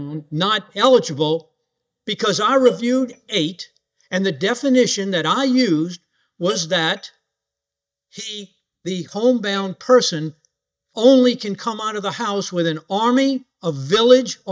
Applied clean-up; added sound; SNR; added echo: neural mask model DeepFilterNet 3.